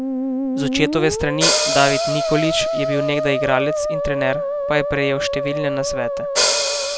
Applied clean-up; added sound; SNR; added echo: none; Hi-hat + Musical instrument; -2 dB; none.